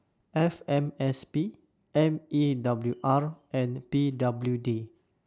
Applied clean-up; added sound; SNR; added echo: none; none; none; none.